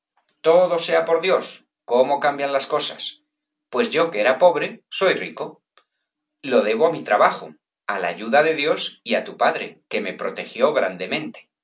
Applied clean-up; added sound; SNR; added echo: none; none; none; none.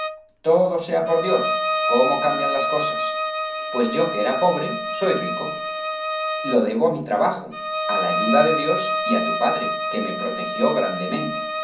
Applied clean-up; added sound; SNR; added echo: none; Bowed string instrument; 2 dB; reverberation time 0.6 s.